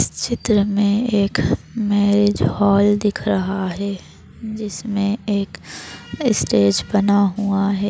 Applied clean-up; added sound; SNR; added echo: none; none; none; none.